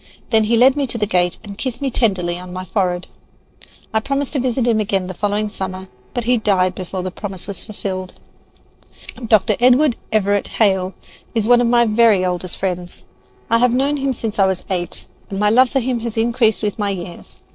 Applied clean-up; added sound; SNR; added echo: neural separator model SepFormer DNS4.